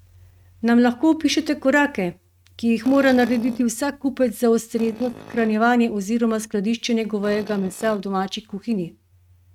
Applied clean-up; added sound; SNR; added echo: neural mask model RNNoise.